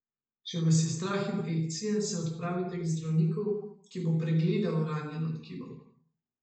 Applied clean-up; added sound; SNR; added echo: none; none; none; reverberation time 0.7 s.